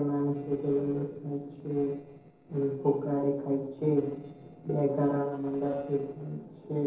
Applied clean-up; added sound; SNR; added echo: neural separator model SepFormer DNS4.